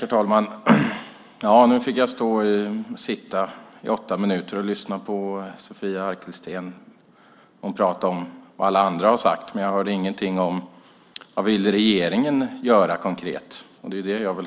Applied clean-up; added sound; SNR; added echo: none; none; none; none.